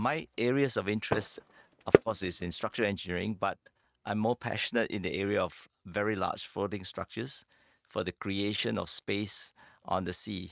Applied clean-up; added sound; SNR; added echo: neural mask model RNNoise.